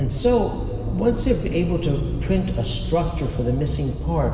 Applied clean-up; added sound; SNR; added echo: none; Motor vehicle (road); 4 dB; reverberation time 2.5 s.